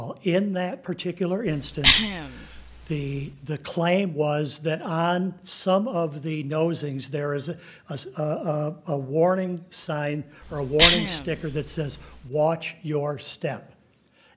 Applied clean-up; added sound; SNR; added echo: none; Cough; -1 dB; none.